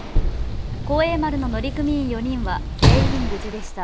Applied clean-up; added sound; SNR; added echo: none; Sliding door / Slam; -4 dB; none.